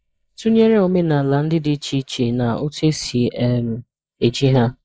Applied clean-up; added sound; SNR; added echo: neural mask model Resemble Enhance denoiser.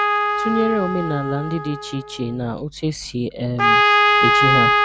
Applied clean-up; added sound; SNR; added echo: none; Trumpet; -5 dB; none.